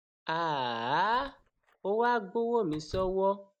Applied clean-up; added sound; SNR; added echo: none; Door / Car; 20 dB; none.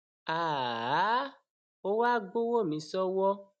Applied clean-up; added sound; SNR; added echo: none; none; none; none.